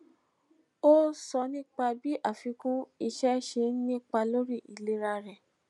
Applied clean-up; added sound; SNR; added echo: none; none; none; none.